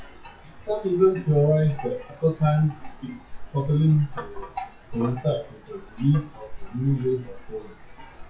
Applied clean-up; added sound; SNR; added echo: classical method WPE with log-MMSE.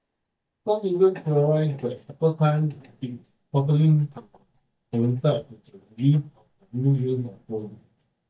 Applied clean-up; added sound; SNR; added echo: neural mask model DeepFilterNet 3.